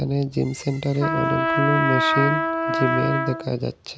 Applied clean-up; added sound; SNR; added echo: none; Trumpet; 0 dB; none.